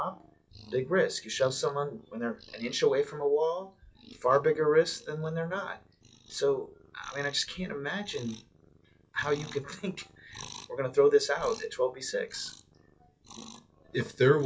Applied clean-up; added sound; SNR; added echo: classical method WPE with log-MMSE.